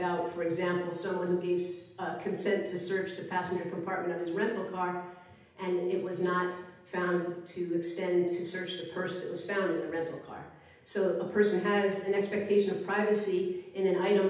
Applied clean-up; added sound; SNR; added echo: none; none; none; reverberation time 0.8 s.